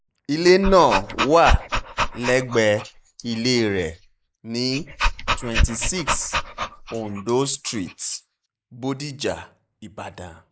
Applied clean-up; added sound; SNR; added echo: neural mask model Resemble Enhance denoiser.